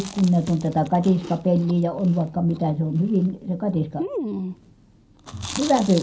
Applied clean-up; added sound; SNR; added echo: none; Chewing, mastication; 13 dB; reverberation time 0.2 s.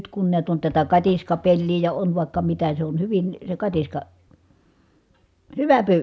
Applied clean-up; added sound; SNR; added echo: none; none; none; none.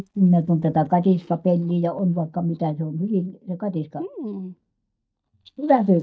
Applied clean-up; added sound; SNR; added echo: neural mask model DeepFilterNet 3.